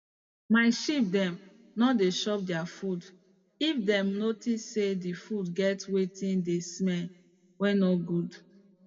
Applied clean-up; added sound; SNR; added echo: none; none; none; reverberation time 1.1 s.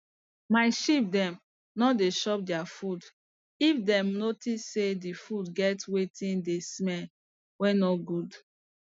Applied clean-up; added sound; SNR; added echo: none; none; none; none.